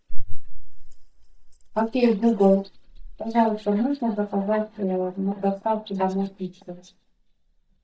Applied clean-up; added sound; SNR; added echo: neural mask model DeepFilterNet 3.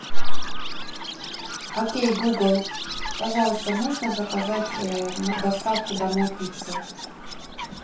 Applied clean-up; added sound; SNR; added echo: none; Chirp, tweet; 12 dB; reverberation time 0.3 s.